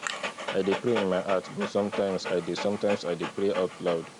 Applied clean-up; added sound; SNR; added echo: none; Dog; 8 dB; none.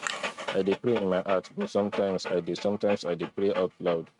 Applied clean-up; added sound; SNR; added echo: neural mask model RNNoise.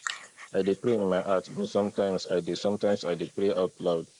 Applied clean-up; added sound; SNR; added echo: neural mask model Resemble Enhance denoiser.